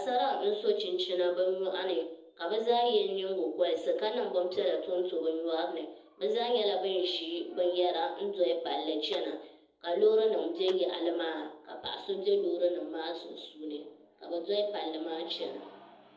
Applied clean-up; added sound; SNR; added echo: neural separator model SepFormer DNS4.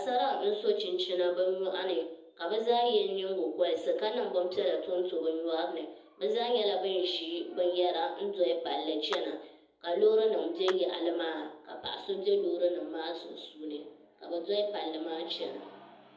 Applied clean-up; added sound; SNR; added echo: none; Clapping; 17 dB; reverberation time 0.7 s.